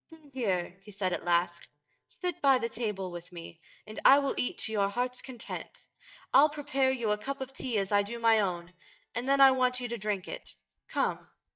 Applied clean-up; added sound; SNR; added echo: neural mask model DeepFilterNet 3.